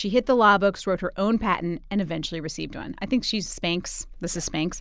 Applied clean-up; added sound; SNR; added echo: none; none; none; none.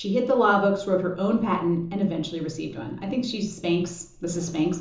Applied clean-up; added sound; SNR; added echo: none; none; none; reverberation time 0.6 s.